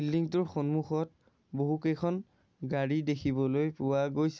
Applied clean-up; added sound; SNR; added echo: none; none; none; none.